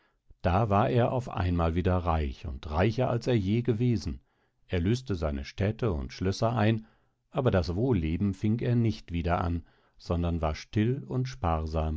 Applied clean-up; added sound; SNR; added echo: none; none; none; none.